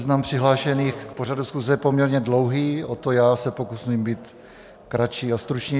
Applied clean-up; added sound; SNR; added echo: none; none; none; none.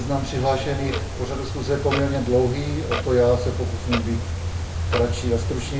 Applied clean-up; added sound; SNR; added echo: none; Clock; 3 dB; reverberation time 0.4 s.